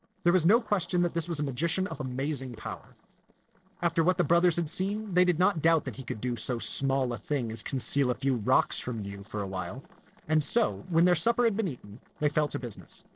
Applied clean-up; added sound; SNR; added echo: neural separator model SepFormer DNS4.